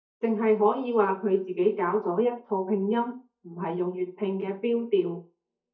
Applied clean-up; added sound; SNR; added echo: neural mask model DeepFilterNet 3.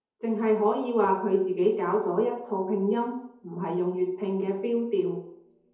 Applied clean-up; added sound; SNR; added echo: none; Tap; 15 dB; reverberation time 2.1 s.